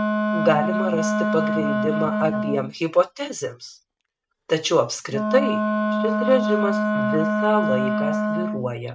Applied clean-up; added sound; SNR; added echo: neural mask model RNNoise.